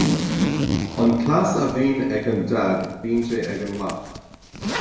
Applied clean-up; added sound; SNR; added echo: none; Zipper (clothing); 4 dB; reverberation time 0.8 s.